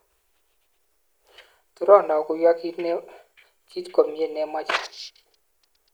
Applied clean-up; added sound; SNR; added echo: none; none; none; none.